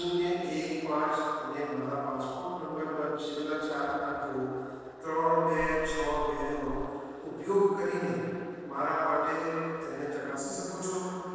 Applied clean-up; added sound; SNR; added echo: neural separator model SepFormer DNS4.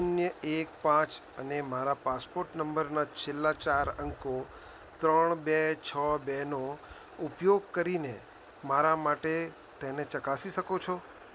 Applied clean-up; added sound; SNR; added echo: none; none; none; none.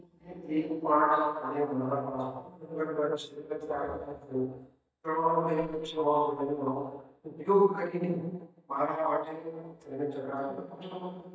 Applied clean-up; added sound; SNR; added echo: neural mask model DeepFilterNet 3.